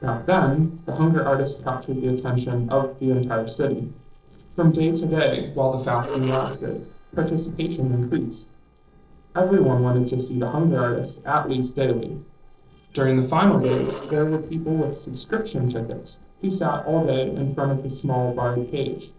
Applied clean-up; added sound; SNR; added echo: neural separator model SepFormer DNS4.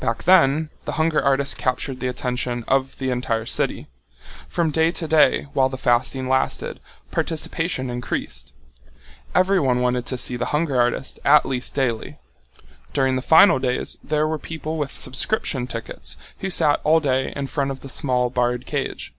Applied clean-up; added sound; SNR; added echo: none; none; none; none.